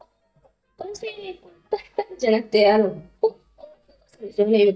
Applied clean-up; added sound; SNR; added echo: neural mask model DeepFilterNet 3.